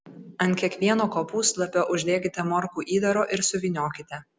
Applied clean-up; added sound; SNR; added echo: none; none; none; none.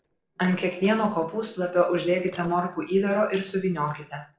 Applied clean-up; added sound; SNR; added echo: neural separator model SepFormer DNS4.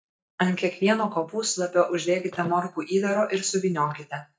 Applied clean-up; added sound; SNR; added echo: neural mask model DeepFilterNet 3.